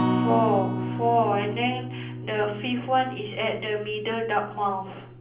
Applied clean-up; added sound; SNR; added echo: none; Acoustic guitar; 4 dB; reverberation time 0.6 s.